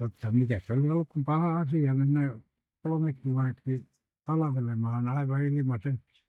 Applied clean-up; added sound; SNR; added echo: neural mask model DeepFilterNet 3.